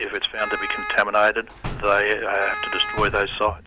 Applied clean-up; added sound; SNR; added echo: none; Wind instrument, woodwind instrument + Slam; 9 dB; none.